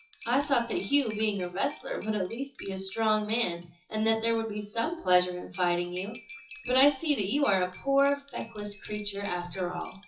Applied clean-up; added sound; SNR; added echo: classical method WPE with log-MMSE.